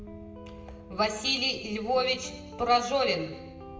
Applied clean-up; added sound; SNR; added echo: none; Guitar; 17 dB; reverberation time 0.8 s.